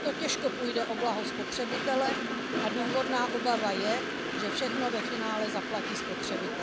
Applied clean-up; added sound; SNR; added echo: none; Train; 1 dB; none.